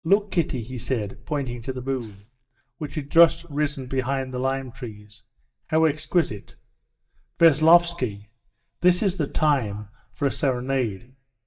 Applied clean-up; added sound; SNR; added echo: neural mask model DeepFilterNet 3.